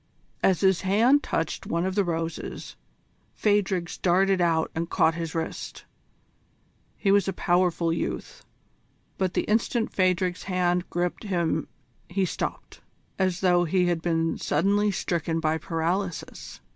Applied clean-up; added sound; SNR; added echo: none; none; none; none.